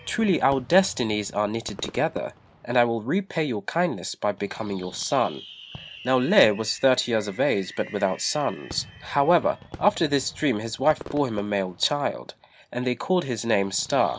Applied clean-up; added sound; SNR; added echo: none; Fireworks; 20 dB; none.